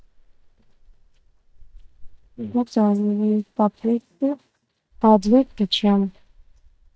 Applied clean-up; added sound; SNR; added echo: neural mask model DeepFilterNet 3.